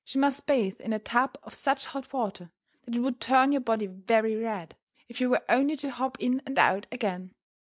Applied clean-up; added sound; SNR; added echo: none; none; none; none.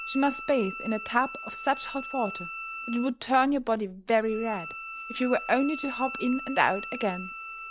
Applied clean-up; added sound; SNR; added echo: none; Bowed string instrument; 11 dB; none.